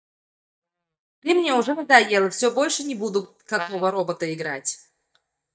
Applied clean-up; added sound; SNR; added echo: neural mask model DeepFilterNet 3.